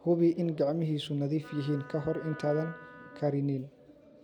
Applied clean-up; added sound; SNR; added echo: none; Wind instrument, woodwind instrument; 18 dB; none.